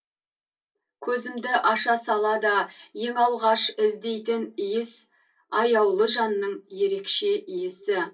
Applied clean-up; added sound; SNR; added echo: none; none; none; reverberation time 0.2 s.